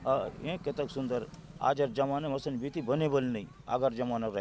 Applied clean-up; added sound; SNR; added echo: none; none; none; none.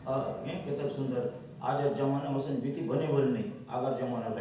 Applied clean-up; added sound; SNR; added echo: none; none; none; reverberation time 0.8 s.